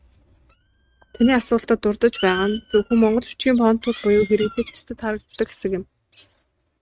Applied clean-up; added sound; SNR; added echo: neural mask model RNNoise.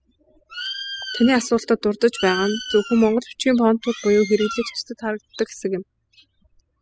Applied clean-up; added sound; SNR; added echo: classical method spectral subtraction.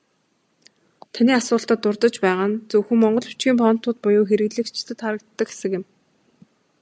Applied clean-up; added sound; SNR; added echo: none; none; none; none.